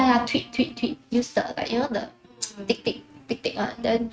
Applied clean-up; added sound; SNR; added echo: neural mask model RNNoise.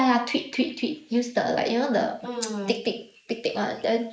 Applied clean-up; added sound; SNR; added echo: neural mask model Resemble Enhance denoiser.